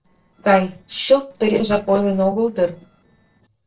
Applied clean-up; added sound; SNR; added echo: neural separator model SepFormer DNS4.